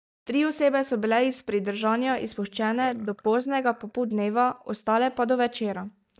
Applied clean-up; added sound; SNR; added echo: neural mask model DeepFilterNet 3.